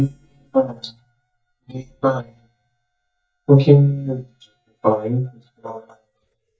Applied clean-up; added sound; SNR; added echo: neural mask model DeepFilterNet 3.